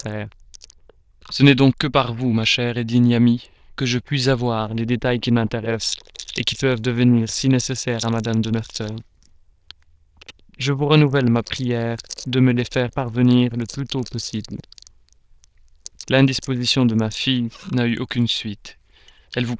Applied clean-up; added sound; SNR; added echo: neural diffusion model UNIVERSE++.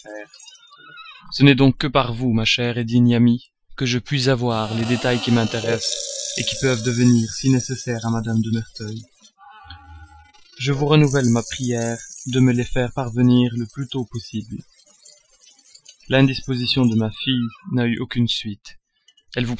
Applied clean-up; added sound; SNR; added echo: classical method Wiener filter.